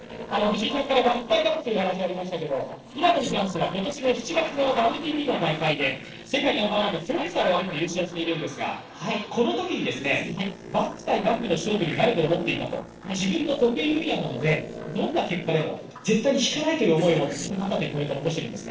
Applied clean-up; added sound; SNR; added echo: neural separator model SepFormer DNS4.